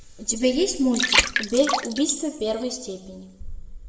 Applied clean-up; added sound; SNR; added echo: none; Water; 3 dB; reverberation time 0.8 s.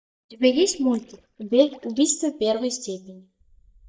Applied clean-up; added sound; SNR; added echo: neural mask model DeepFilterNet 3.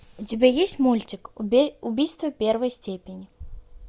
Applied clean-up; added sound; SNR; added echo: none; none; none; none.